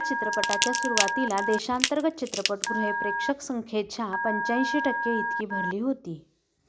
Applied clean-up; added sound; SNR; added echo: none; Crackle / Crushing + Telephone; 0 dB; none.